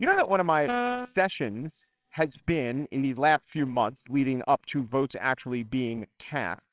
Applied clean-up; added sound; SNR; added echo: neural separator model SepFormer WHAMR!.